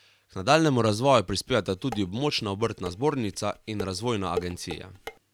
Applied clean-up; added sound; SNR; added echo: none; Dishes, pots, and pans; 15 dB; none.